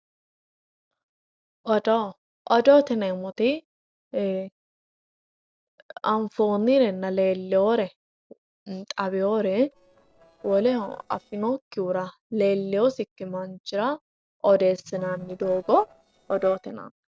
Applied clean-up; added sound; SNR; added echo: neural separator model SepFormer DNS4.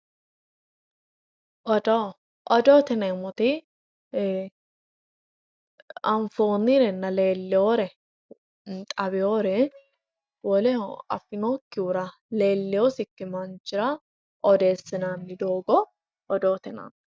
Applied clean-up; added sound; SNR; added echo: neural mask model DeepFilterNet 3.